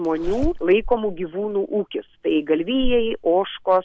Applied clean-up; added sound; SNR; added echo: none; Zipper (clothing); 8 dB; none.